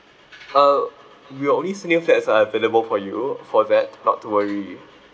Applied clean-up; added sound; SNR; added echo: none; none; none; none.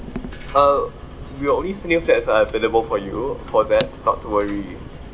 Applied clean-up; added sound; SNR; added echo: none; Clock; 13 dB; none.